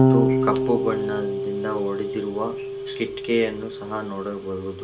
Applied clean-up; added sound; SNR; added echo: none; Electric guitar / Bass guitar; -3 dB; reverberation time 0.2 s.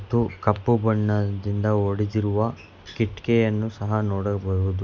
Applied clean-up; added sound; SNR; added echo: none; none; none; none.